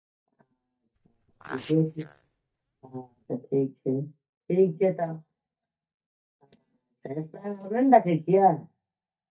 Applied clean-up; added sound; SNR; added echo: neural mask model DeepFilterNet 3.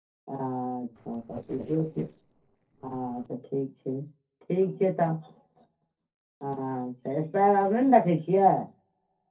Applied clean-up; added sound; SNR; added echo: neural separator model SepFormer DNS4.